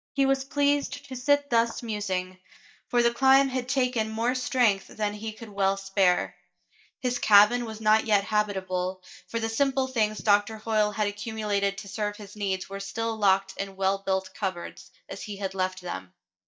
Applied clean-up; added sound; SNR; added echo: neural mask model DeepFilterNet 3.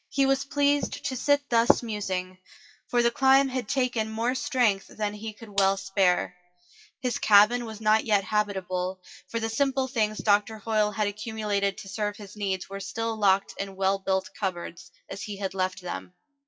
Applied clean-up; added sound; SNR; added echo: classical method WPE with log-MMSE.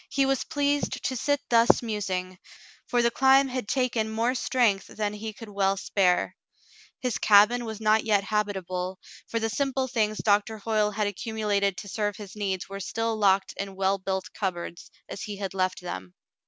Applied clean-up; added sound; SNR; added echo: none; none; none; none.